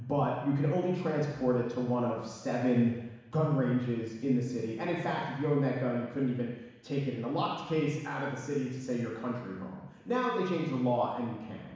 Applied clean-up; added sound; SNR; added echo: none; none; none; reverberation time 1.1 s.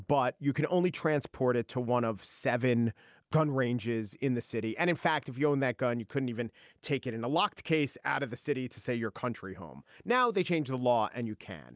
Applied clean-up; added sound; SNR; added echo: none; none; none; none.